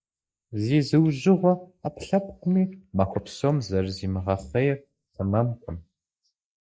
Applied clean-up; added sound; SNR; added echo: neural mask model Resemble Enhance denoiser.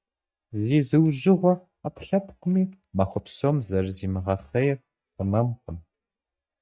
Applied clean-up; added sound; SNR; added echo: neural mask model DeepFilterNet 3.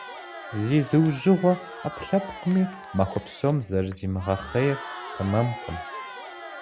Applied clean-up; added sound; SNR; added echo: none; Crowd; 13 dB; none.